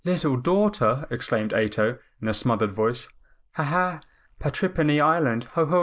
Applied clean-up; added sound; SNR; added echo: neural mask model Resemble Enhance denoiser.